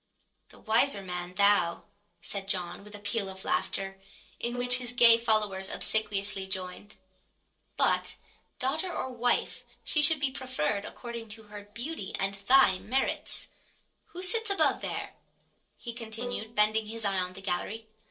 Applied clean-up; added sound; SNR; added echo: neural separator model SepFormer DNS4.